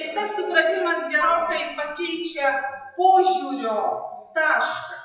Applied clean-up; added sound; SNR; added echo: classical method WPE with log-MMSE.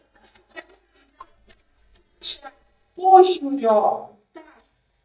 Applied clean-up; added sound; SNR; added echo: neural mask model DeepFilterNet 3.